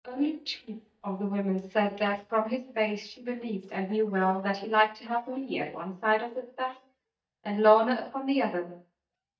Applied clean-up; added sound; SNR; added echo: neural mask model DeepFilterNet 3.